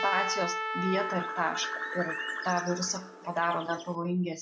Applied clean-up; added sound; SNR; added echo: none; Trumpet + Bird; 4 dB; none.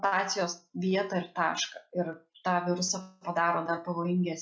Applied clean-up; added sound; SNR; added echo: none; none; none; none.